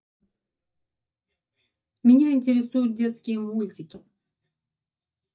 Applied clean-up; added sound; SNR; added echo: neural mask model DeepFilterNet 3.